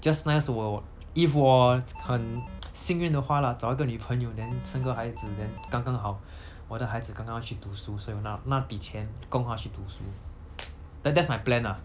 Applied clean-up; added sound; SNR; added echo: none; Alarm; 14 dB; none.